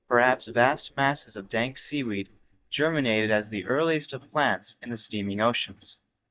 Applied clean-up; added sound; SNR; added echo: neural mask model DeepFilterNet 3.